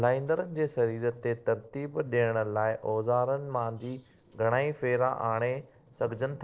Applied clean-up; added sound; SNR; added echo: neural separator model SepFormer DNS4.